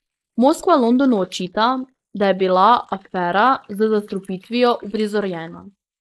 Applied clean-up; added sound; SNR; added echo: neural mask model Resemble Enhance denoiser.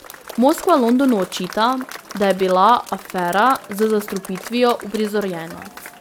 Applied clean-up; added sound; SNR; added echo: none; Applause / Crowd; 17 dB; none.